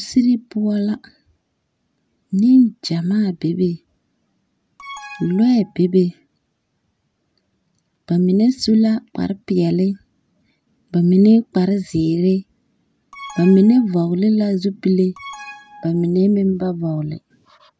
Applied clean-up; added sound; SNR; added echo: none; Alarm; 19 dB; none.